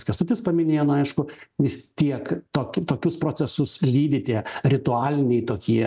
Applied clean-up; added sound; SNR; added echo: none; none; none; none.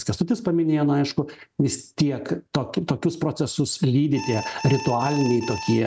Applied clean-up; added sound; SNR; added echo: none; Alarm; 11 dB; none.